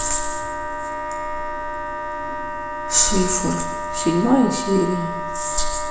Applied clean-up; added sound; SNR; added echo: none; Wind instrument, woodwind instrument; 5 dB; reverberation time 1.0 s.